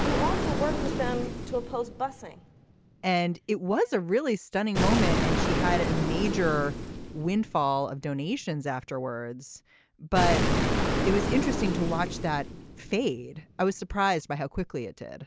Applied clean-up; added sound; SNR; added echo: none; Explosion; 1 dB; none.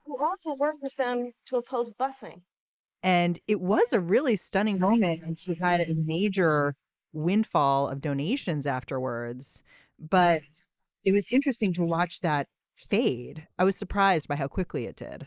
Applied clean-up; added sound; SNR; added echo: neural mask model Resemble Enhance denoiser.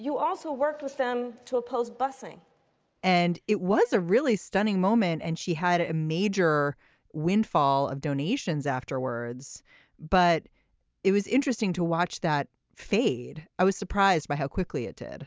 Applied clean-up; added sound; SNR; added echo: none; none; none; none.